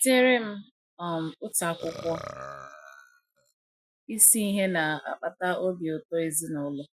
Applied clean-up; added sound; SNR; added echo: classical method Wiener filter.